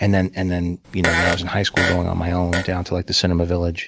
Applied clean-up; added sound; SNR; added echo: none; Fart; 4 dB; none.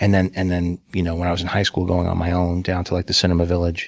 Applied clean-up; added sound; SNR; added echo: none; none; none; none.